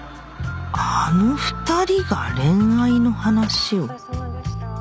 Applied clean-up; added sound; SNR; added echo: none; none; none; none.